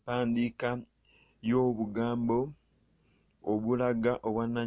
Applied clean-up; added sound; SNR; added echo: none; none; none; none.